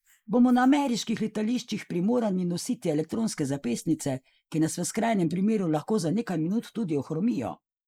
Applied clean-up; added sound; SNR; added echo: neural mask model Resemble Enhance denoiser.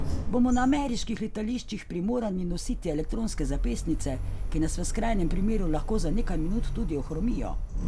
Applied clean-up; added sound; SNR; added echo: none; Sliding door; 0 dB; none.